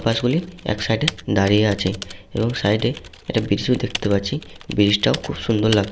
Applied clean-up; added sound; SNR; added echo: none; Typing; 15 dB; none.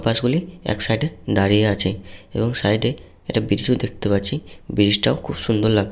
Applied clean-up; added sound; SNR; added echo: none; none; none; none.